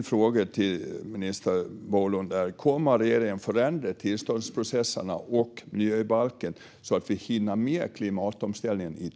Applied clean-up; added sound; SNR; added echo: none; none; none; none.